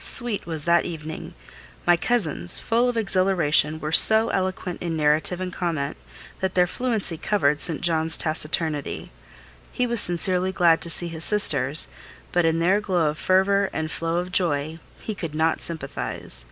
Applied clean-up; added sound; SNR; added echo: none; none; none; none.